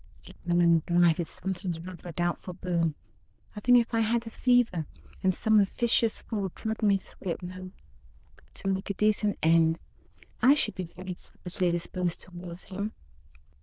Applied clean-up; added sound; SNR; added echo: neural diffusion model UNIVERSE++.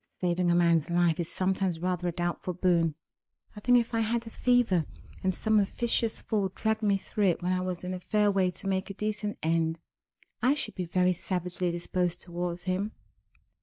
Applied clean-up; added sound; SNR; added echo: neural mask model DeepFilterNet 3.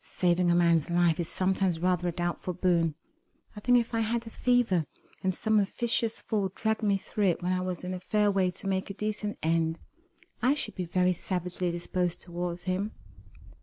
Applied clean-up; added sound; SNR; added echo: neural mask model Resemble Enhance denoiser.